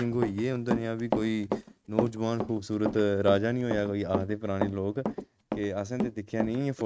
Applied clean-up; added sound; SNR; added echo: neural mask model RNNoise.